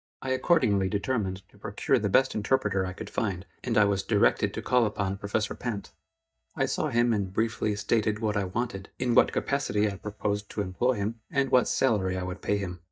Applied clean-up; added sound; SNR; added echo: neural mask model DeepFilterNet 3.